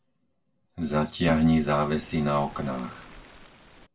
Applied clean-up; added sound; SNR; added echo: none; Waves, surf; 20 dB; reverberation time 0.2 s.